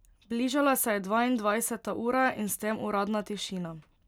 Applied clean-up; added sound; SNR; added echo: none; none; none; none.